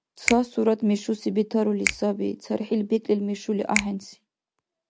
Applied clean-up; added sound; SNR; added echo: none; Finger snapping; 8 dB; none.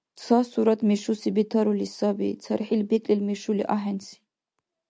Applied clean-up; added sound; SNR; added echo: none; none; none; none.